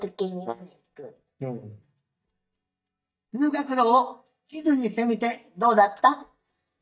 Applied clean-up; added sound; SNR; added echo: neural mask model DeepFilterNet 3.